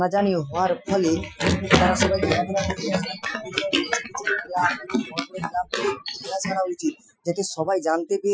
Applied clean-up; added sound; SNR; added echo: classical method Wiener filter.